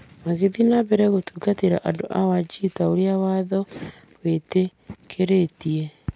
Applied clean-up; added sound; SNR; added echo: none; none; none; none.